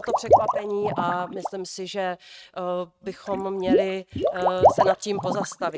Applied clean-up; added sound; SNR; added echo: neural mask model RNNoise.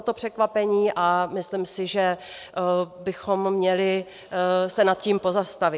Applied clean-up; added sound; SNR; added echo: none; none; none; none.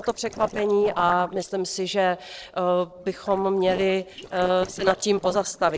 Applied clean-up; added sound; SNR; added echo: neural separator model SepFormer DNS4.